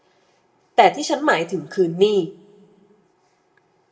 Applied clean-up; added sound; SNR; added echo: none; none; none; reverberation time 0.5 s.